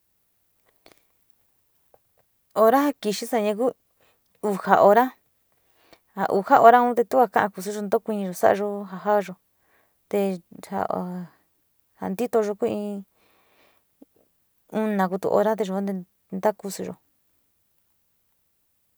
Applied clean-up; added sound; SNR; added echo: none; none; none; none.